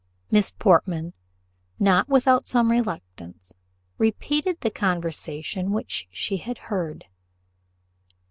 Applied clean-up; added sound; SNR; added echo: none; none; none; none.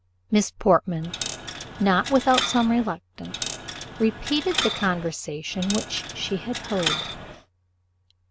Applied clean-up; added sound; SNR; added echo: none; Coin (dropping); 6 dB; none.